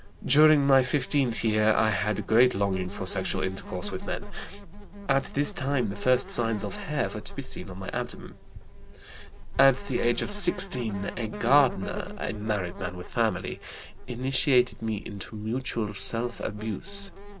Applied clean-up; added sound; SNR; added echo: none; Insect; 9 dB; none.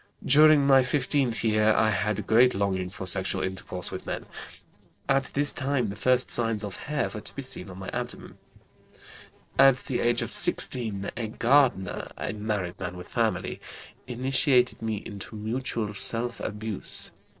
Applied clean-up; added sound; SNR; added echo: neural separator model SepFormer DNS4.